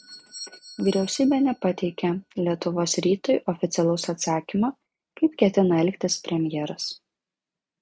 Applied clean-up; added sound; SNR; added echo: neural mask model RNNoise.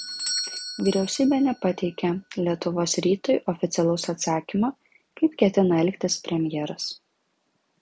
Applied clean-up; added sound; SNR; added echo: none; Bell / Doorbell; 14 dB; none.